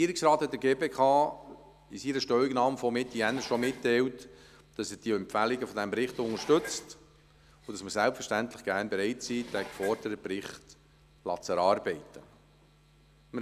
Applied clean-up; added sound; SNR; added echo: none; Dishes, pots, and pans; 20 dB; none.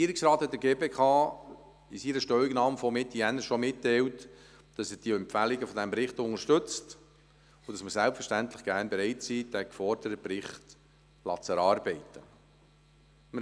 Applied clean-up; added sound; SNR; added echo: none; none; none; none.